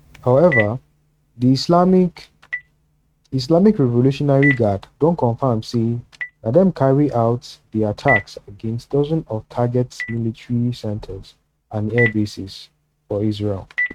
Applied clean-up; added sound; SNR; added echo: neural mask model RNNoise.